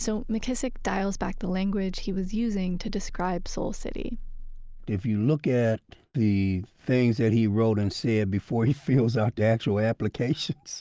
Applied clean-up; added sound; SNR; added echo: none; none; none; none.